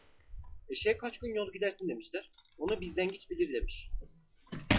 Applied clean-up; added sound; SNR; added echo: classical method log-MMSE.